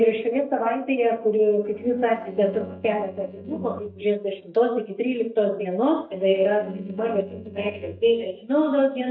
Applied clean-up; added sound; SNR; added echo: neural mask model DeepFilterNet 3.